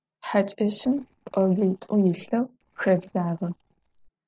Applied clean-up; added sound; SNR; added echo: neural separator model SepFormer DNS4.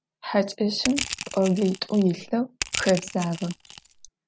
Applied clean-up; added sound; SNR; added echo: none; Crushing; 9 dB; none.